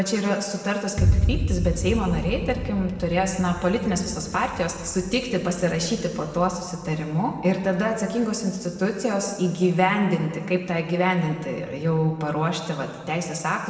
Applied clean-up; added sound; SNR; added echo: none; Boom; 7 dB; reverberation time 1.5 s.